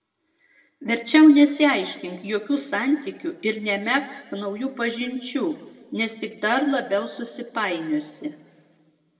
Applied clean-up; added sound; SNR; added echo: none; none; none; reverberation time 1.2 s.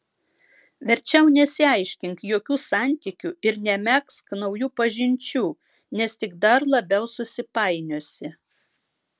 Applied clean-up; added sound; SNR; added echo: none; none; none; none.